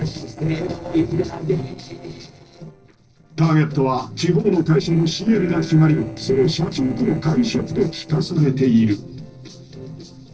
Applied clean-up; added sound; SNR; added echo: neural separator model SepFormer DNS4.